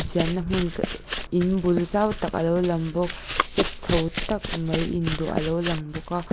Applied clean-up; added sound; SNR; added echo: none; Run; 4 dB; none.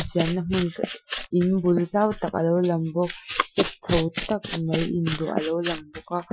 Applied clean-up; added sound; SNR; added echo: classical method Wiener filter.